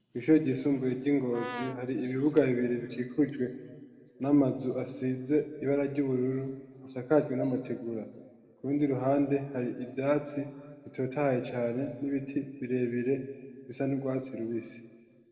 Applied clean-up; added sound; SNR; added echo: none; Brass instrument; 11 dB; reverberation time 1.8 s.